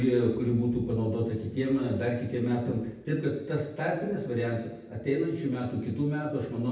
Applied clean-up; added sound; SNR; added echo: none; none; none; reverberation time 0.8 s.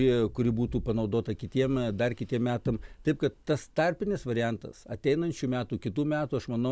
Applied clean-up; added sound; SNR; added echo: none; none; none; none.